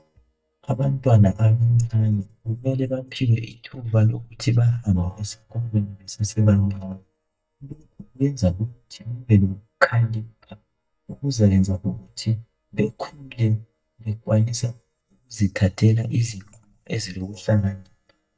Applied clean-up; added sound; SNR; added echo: neural mask model DeepFilterNet 3.